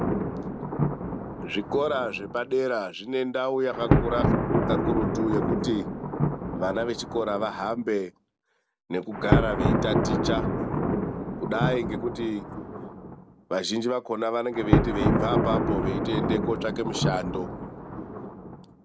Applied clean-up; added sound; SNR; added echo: none; Thunder; -2 dB; none.